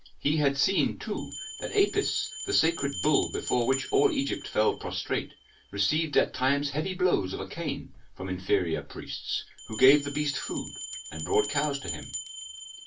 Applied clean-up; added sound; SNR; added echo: none; Bell; 12 dB; reverberation time 0.2 s.